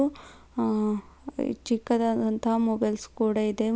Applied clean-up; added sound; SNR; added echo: none; none; none; none.